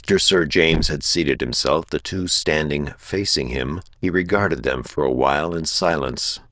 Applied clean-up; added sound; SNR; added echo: neural diffusion model UNIVERSE++.